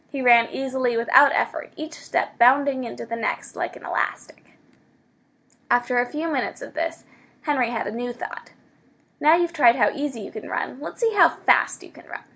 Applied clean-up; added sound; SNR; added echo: none; none; none; none.